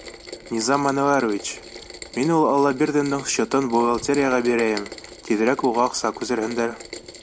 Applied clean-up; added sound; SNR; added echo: none; Rain; 17 dB; none.